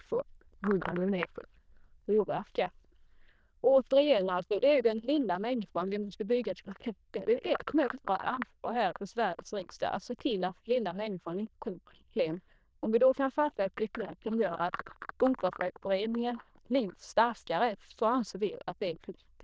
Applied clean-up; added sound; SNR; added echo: neural diffusion model UNIVERSE++.